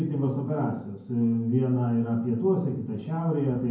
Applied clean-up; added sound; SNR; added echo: none; none; none; reverberation time 0.9 s.